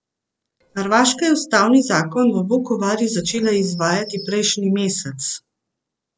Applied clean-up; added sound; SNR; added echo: neural separator model SepFormer DNS4.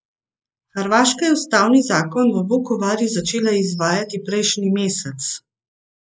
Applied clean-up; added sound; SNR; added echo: neural mask model Resemble Enhance denoiser.